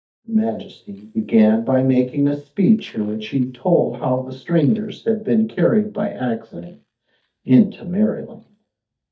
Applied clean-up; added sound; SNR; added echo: neural mask model DeepFilterNet 3.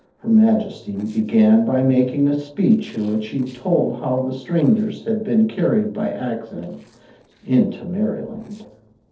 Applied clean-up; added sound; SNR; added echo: neural separator model SepFormer DNS4.